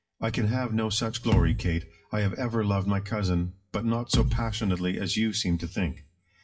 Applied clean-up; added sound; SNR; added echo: classical method WPE with log-MMSE.